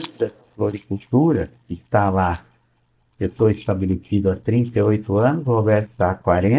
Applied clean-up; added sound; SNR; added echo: neural mask model DeepFilterNet 3.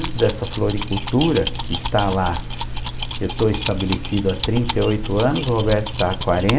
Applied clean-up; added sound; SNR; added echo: none; Keys jangling; 5 dB; none.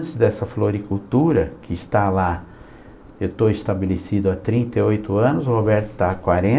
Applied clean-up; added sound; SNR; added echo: none; none; none; none.